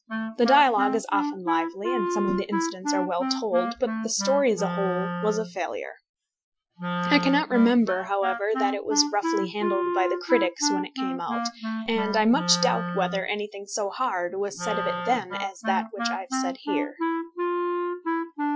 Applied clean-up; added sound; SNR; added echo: classical method Wiener filter.